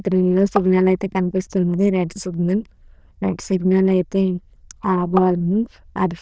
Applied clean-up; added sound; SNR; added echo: neural diffusion model UNIVERSE++.